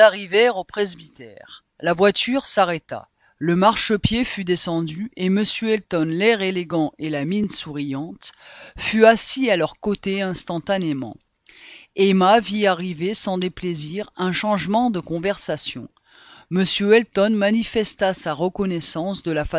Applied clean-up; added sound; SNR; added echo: none; none; none; none.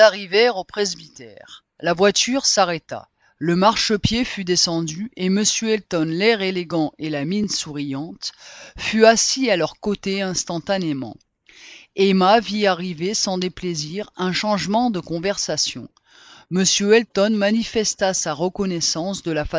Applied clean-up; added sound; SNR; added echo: neural mask model Resemble Enhance denoiser.